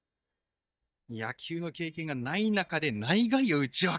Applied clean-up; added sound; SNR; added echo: neural mask model DeepFilterNet 3.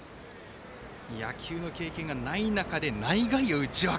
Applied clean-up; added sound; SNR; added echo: none; none; none; none.